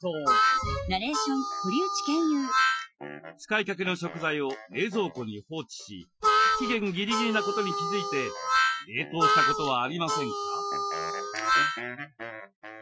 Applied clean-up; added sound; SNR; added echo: classical method Wiener filter.